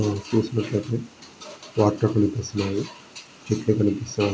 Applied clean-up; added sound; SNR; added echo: none; none; none; none.